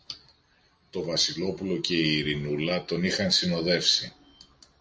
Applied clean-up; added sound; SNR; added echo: none; none; none; none.